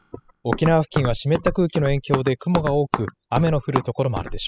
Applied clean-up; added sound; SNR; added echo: classical method spectral subtraction.